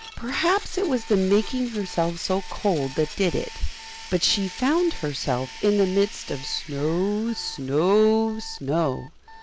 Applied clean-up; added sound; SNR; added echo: none; Domestic sounds, home sounds + Alarm; 17 dB; none.